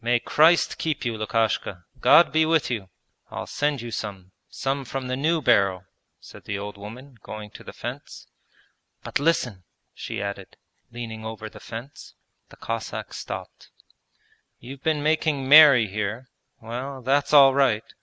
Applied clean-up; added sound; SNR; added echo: none; none; none; none.